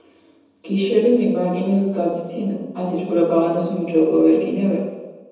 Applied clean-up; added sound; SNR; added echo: none; none; none; reverberation time 1.1 s.